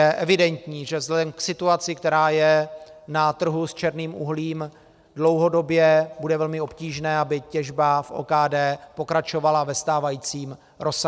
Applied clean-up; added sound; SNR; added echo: none; none; none; none.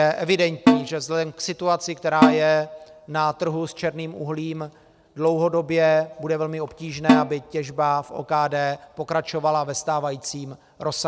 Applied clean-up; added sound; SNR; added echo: none; Snare drum; -1 dB; none.